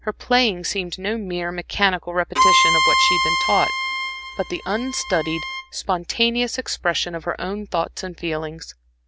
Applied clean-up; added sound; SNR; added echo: none; Bowed string instrument; -3 dB; none.